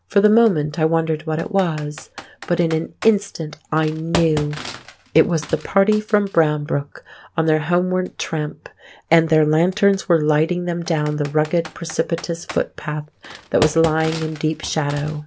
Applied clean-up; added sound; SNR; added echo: none; Computer keyboard; 16 dB; none.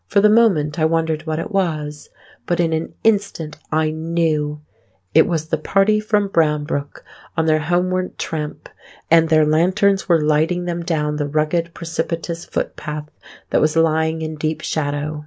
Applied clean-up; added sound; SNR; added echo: none; none; none; none.